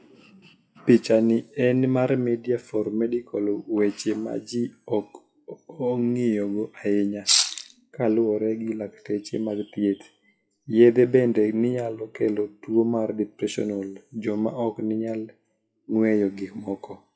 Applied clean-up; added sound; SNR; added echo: classical method WPE with log-MMSE.